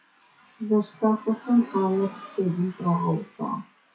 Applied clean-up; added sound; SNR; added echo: classical method WPE with log-MMSE.